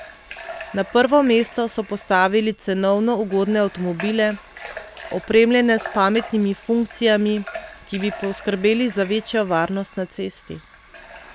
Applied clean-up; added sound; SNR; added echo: none; Water tap, faucet / Water; 18 dB; none.